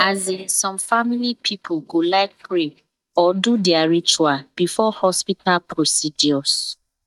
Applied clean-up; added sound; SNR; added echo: neural mask model DeepFilterNet 3.